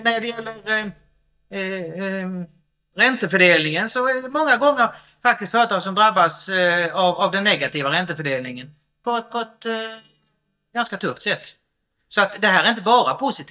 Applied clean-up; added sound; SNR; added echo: neural mask model DeepFilterNet 3.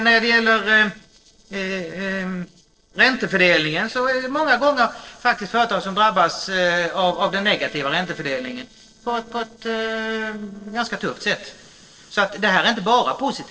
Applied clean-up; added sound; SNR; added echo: neural separator model SepFormer DNS4.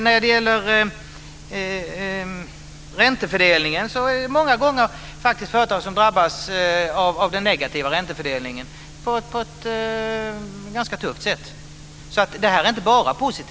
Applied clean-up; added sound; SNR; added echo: none; none; none; none.